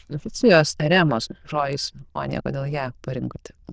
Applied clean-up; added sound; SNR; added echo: neural diffusion model UNIVERSE++.